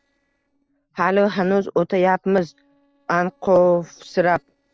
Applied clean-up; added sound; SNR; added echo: neural separator model SepFormer DNS4.